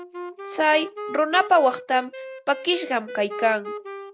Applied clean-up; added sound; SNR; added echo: none; Wind instrument, woodwind instrument; 12 dB; none.